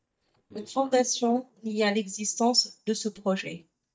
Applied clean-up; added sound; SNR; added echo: neural mask model DeepFilterNet 3.